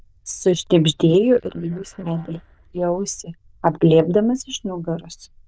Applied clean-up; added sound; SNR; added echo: neural diffusion model UNIVERSE++.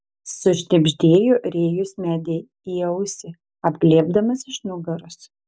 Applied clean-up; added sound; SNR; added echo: none; none; none; none.